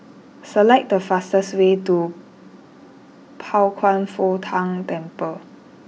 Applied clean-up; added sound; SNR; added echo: none; none; none; none.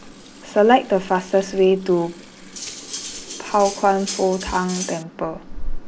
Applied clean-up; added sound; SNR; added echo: none; Cutlery, silverware + Sink (filling or washing) / Water tap, faucet; 10 dB; none.